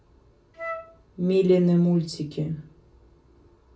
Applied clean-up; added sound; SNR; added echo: none; Wind instrument, woodwind instrument; 12 dB; reverberation time 0.2 s.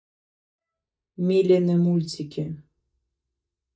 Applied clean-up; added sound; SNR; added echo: neural mask model DeepFilterNet 3.